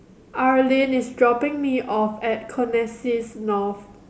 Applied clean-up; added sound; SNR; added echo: none; none; none; none.